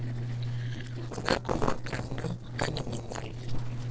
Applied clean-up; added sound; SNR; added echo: neural separator model SepFormer DNS4.